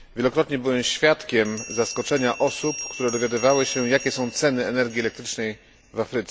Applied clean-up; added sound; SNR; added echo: none; Bell; 14 dB; none.